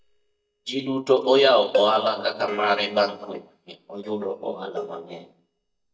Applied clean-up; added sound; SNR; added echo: neural mask model DeepFilterNet 3.